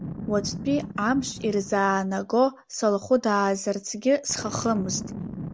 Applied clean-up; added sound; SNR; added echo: none; Boom; 12 dB; none.